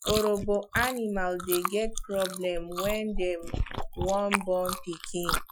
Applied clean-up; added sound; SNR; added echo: classical method Wiener filter.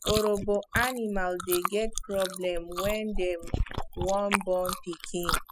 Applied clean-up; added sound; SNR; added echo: classical method spectral subtraction.